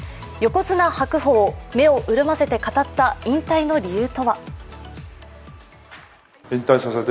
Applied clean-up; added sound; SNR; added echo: none; none; none; none.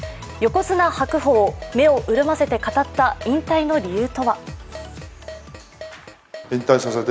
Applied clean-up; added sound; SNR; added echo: none; Keyboard (musical); 19 dB; none.